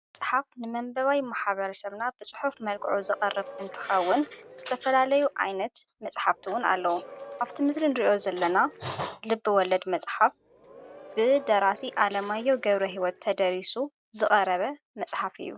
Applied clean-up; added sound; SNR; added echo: none; Applause / Crowd / Cheering; 19 dB; none.